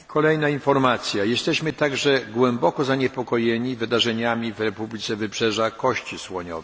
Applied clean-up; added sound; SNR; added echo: none; none; none; none.